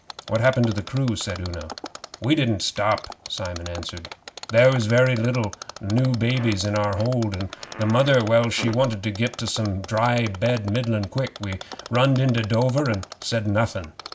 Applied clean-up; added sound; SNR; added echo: none; Mechanisms + Fart; 16 dB; none.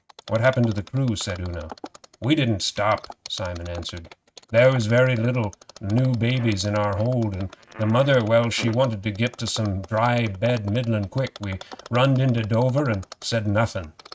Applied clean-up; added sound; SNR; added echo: neural mask model RNNoise.